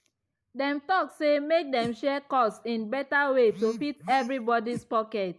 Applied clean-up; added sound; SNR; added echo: neural mask model Resemble Enhance denoiser.